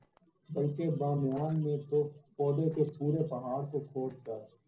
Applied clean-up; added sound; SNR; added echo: neural separator model SepFormer DNS4.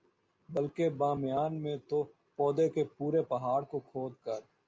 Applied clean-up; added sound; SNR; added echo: none; none; none; none.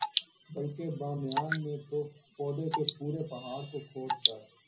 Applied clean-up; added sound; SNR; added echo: none; Drip / Water; -3 dB; reverberation time 0.4 s.